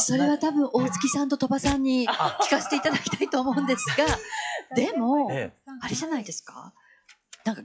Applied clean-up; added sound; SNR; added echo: classical method log-MMSE.